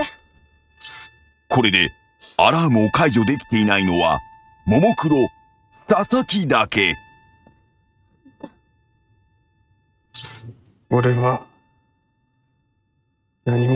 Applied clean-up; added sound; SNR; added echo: neural mask model RNNoise.